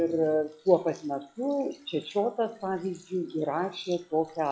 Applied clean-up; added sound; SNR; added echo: classical method log-MMSE.